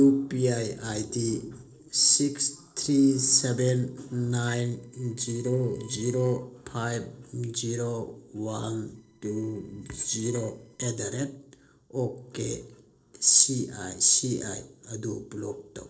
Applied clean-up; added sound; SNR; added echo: neural separator model SepFormer DNS4.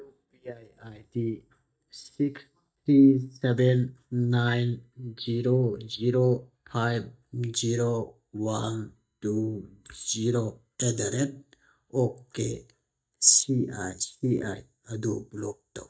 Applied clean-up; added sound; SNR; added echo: neural mask model DeepFilterNet 3.